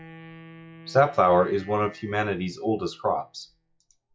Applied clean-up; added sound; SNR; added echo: classical method log-MMSE.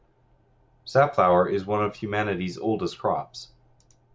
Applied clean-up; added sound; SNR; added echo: none; none; none; none.